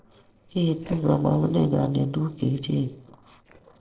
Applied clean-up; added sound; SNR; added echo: neural separator model SepFormer DNS4.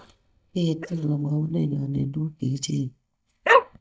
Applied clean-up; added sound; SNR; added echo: neural mask model DeepFilterNet 3.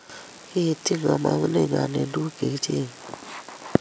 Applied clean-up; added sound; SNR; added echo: none; none; none; none.